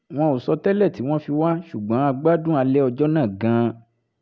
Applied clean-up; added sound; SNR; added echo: none; none; none; none.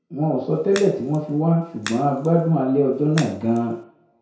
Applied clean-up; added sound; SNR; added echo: none; Crack; 17 dB; reverberation time 0.5 s.